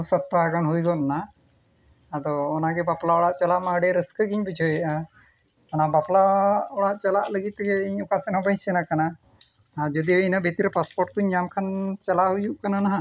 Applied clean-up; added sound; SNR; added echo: none; none; none; none.